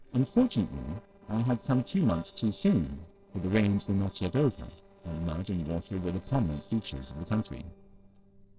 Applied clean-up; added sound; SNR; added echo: neural separator model SepFormer DNS4.